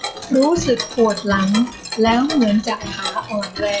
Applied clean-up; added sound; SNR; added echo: classical method log-MMSE.